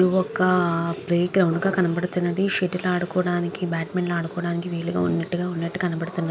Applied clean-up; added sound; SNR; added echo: none; none; none; none.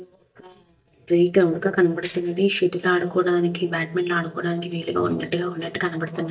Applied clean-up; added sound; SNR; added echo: neural mask model DeepFilterNet 3.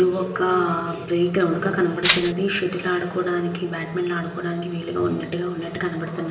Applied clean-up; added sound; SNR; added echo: none; Rattle (instrument); -2 dB; reverberation time 0.9 s.